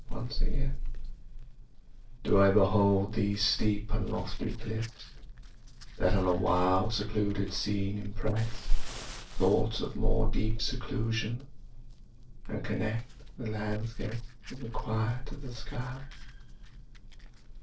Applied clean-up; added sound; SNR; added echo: neural separator model SepFormer DNS4.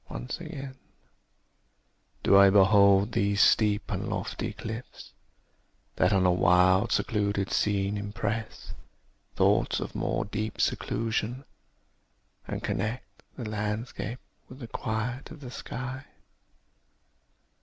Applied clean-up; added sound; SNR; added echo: none; none; none; none.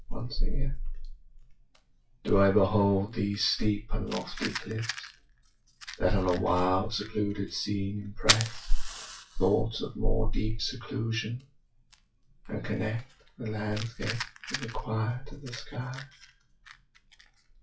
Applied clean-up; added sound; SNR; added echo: classical method WPE with log-MMSE.